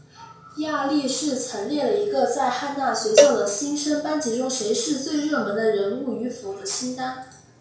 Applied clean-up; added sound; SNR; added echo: none; Cowbell; -1 dB; reverberation time 0.6 s.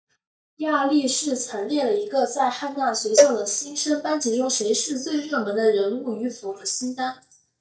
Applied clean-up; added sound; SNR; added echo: neural mask model DeepFilterNet 3.